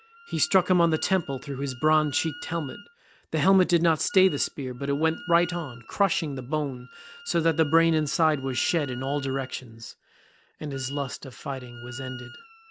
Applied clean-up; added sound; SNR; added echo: none; Wind instrument, woodwind instrument; 18 dB; none.